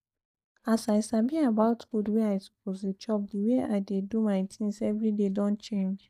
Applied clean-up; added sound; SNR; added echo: neural mask model DeepFilterNet 3.